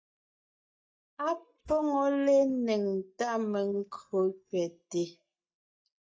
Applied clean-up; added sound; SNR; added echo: neural mask model DeepFilterNet 3.